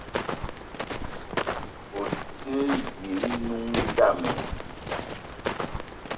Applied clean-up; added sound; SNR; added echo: none; Walk, footsteps; 1 dB; reverberation time 0.2 s.